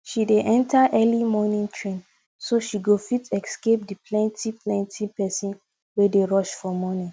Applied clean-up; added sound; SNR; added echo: none; none; none; none.